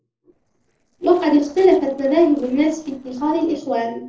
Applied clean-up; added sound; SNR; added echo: neural separator model SepFormer DNS4.